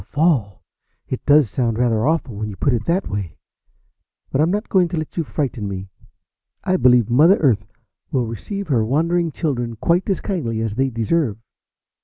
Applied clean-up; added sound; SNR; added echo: none; none; none; none.